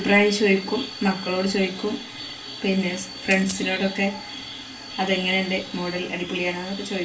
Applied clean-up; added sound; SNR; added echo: none; Coin (dropping); 14 dB; reverberation time 0.2 s.